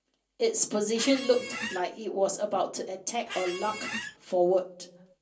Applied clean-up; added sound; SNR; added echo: none; Squeak; 8 dB; reverberation time 0.3 s.